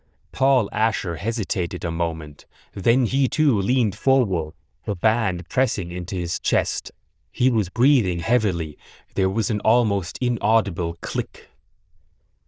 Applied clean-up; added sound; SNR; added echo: neural diffusion model UNIVERSE++.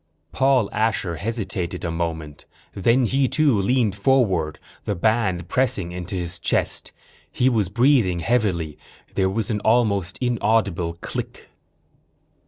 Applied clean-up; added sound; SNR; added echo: none; none; none; none.